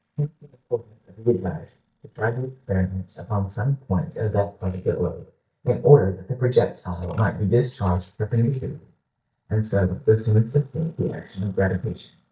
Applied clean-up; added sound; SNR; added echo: neural mask model DeepFilterNet 3.